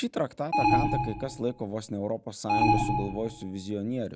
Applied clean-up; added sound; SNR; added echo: none; Alarm; -4 dB; none.